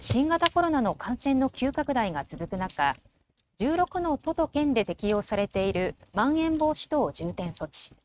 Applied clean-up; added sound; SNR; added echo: neural mask model RNNoise.